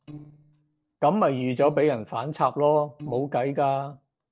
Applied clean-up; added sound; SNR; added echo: neural separator model SepFormer DNS4.